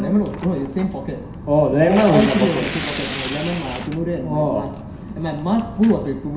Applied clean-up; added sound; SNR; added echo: none; Tearing; 12 dB; reverberation time 0.7 s.